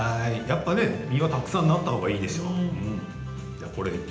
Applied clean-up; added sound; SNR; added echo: none; none; none; reverberation time 0.9 s.